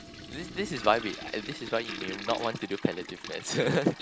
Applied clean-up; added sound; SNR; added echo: none; Toilet flush; 10 dB; none.